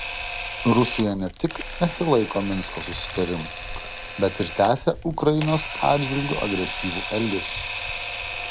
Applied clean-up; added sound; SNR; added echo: none; Camera; 6 dB; none.